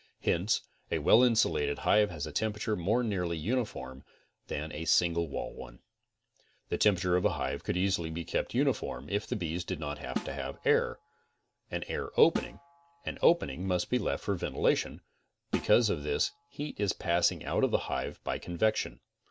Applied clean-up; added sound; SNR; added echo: none; Snare drum; 13 dB; none.